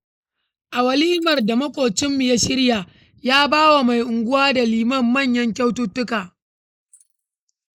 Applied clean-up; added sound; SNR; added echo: neural mask model Resemble Enhance denoiser.